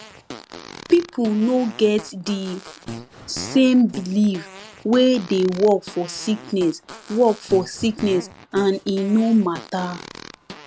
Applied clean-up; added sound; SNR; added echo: none; Fart; 17 dB; none.